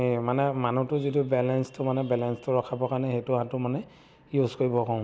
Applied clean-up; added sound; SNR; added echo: none; none; none; none.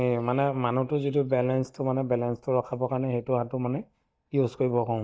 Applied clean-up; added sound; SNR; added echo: neural mask model DeepFilterNet 3.